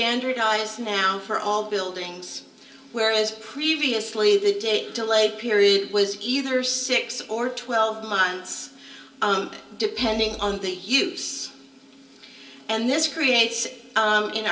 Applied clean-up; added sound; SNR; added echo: none; none; none; reverberation time 0.3 s.